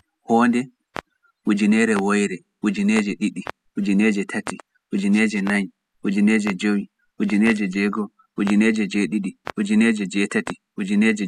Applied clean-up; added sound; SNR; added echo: classical method spectral subtraction.